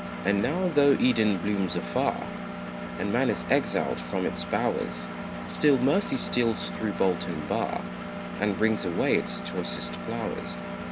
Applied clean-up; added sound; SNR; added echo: none; Engine; 7 dB; none.